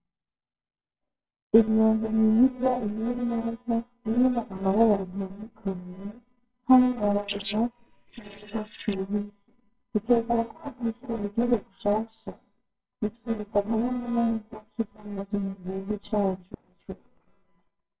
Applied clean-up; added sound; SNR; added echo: neural separator model SepFormer WHAMR!.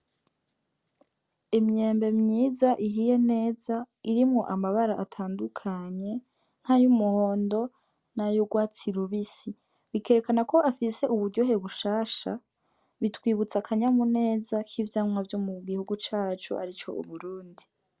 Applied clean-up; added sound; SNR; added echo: none; none; none; none.